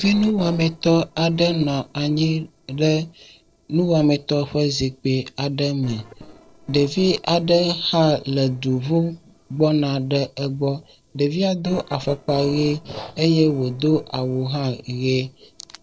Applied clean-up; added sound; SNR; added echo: neural separator model SepFormer DNS4.